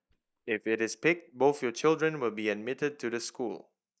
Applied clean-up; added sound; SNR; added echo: neural mask model DeepFilterNet 3.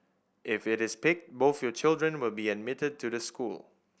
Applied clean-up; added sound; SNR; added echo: none; none; none; none.